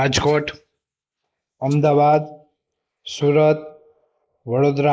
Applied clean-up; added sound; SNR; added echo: neural mask model Resemble Enhance denoiser.